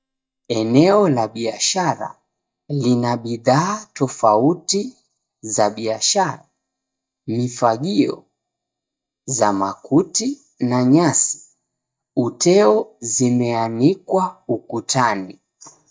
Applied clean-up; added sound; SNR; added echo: neural mask model DeepFilterNet 3.